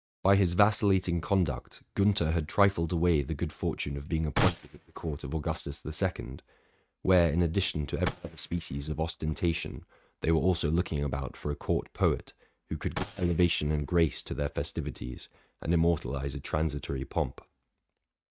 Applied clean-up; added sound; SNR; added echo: neural mask model RNNoise.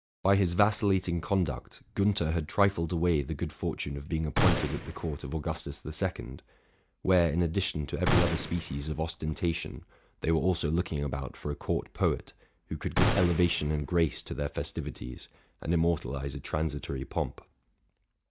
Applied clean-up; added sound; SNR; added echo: none; Gunshot, gunfire; 2 dB; none.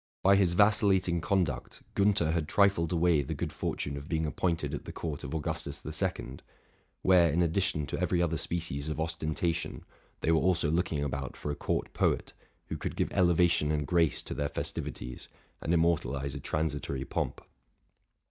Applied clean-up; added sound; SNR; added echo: none; none; none; none.